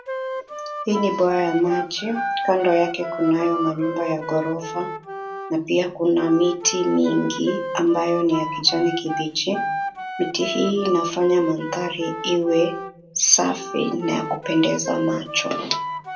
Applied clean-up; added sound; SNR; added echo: none; Wind instrument, woodwind instrument; 8 dB; reverberation time 0.2 s.